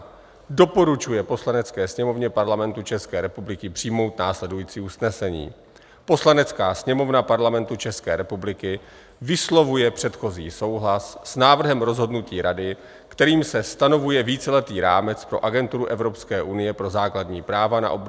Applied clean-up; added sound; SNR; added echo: none; none; none; none.